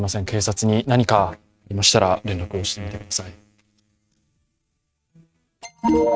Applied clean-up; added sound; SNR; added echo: neural mask model RNNoise.